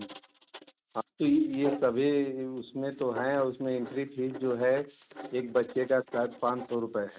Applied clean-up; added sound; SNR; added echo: neural mask model RNNoise.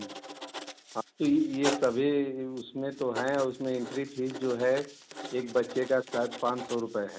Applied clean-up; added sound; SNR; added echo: none; Writing; 11 dB; none.